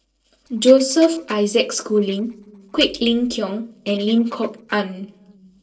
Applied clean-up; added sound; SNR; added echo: neural separator model SepFormer DNS4.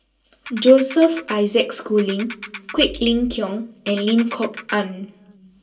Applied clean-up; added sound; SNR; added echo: none; Ratchet, pawl; 14 dB; reverberation time 0.2 s.